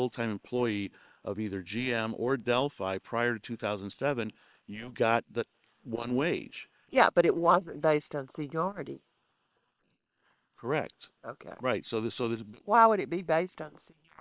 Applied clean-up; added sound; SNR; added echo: neural separator model SepFormer WHAM!.